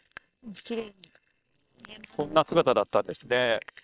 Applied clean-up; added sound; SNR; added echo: neural separator model SepFormer WHAM!.